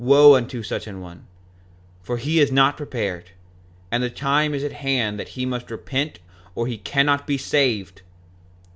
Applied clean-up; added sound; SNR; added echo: none; none; none; none.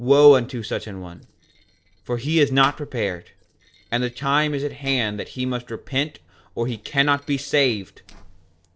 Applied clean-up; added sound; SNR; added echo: neural separator model SepFormer DNS4.